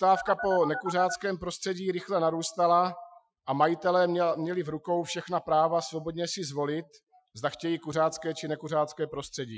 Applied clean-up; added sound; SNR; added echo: classical method Wiener filter.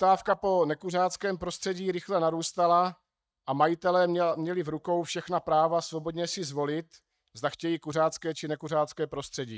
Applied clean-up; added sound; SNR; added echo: neural mask model DeepFilterNet 3.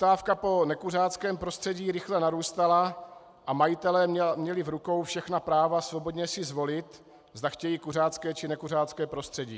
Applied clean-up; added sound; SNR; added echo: none; none; none; none.